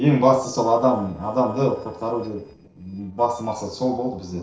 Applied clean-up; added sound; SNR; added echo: neural separator model SepFormer DNS4.